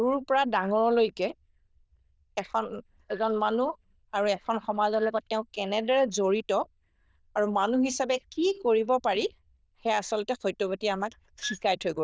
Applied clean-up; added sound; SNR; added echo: neural diffusion model UNIVERSE++.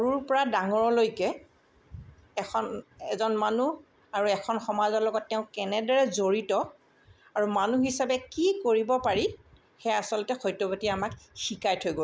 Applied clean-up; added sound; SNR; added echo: none; none; none; none.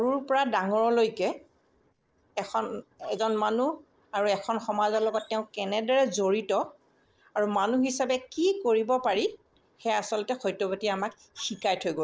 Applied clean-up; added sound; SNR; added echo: neural separator model SepFormer DNS4.